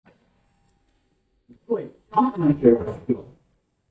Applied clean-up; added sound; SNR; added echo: neural mask model DeepFilterNet 3.